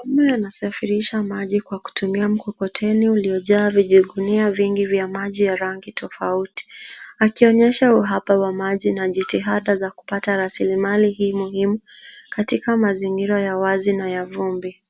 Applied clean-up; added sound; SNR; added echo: none; none; none; none.